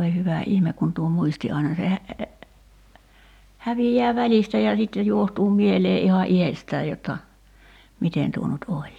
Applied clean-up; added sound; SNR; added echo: none; none; none; none.